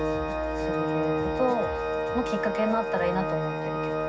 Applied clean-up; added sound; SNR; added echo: none; Organ; -2 dB; reverberation time 0.4 s.